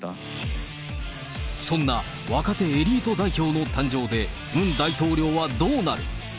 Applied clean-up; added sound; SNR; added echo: none; Camera; 12 dB; none.